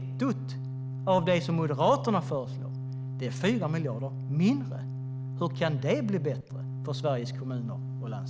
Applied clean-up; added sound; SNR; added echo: none; Organ; 5 dB; none.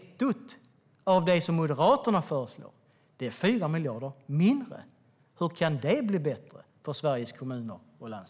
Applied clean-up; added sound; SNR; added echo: none; none; none; none.